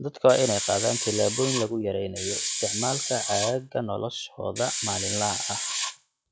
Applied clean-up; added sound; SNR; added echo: classical method log-MMSE.